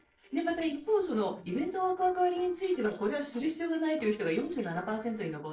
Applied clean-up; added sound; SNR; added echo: neural separator model SepFormer DNS4.